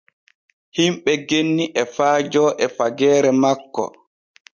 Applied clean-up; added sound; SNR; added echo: none; none; none; none.